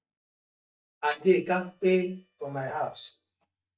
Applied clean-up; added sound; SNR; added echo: neural mask model DeepFilterNet 3.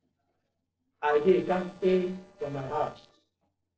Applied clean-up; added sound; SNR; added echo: neural separator model SepFormer DNS4.